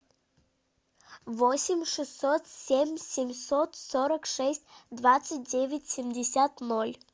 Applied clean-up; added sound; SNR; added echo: none; none; none; none.